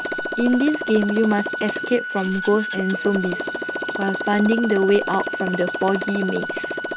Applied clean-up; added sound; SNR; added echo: none; Motorcycle + Organ; 5 dB; none.